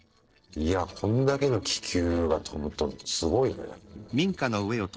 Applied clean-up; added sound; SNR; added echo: neural separator model SepFormer DNS4.